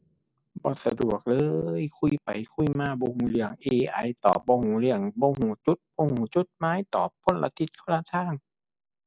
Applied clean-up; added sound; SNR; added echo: none; none; none; none.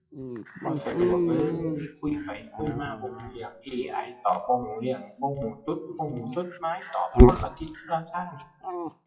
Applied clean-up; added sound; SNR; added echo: classical method WPE with log-MMSE.